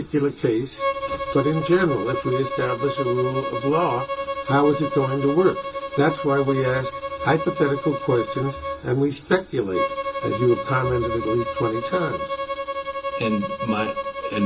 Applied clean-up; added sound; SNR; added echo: none; Bowed string instrument; 5 dB; reverberation time 0.2 s.